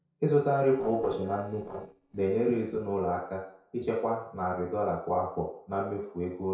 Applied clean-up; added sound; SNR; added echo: neural separator model SepFormer DNS4.